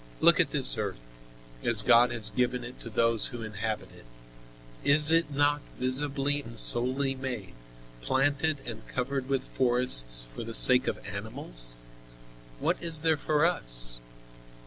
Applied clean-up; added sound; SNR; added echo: none; none; none; none.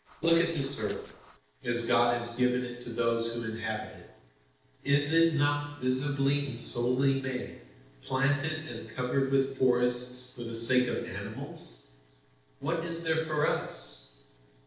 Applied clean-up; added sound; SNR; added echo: neural separator model SepFormer DNS4.